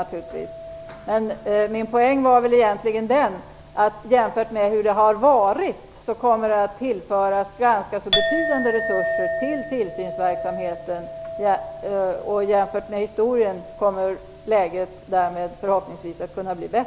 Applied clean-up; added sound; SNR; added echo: none; Chink, clink; 10 dB; none.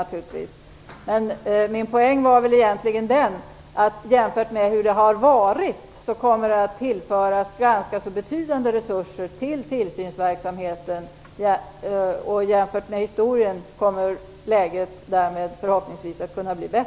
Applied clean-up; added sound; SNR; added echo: none; none; none; none.